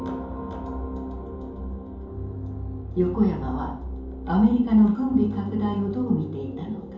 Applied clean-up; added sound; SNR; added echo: none; Bowed string instrument; 13 dB; reverberation time 2.8 s.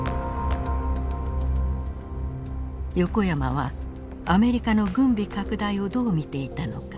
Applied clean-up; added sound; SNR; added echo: none; none; none; none.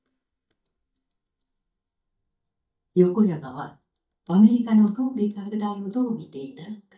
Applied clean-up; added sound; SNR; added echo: neural mask model DeepFilterNet 3.